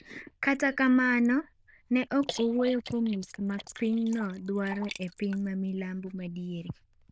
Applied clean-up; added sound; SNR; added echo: neural diffusion model UNIVERSE++.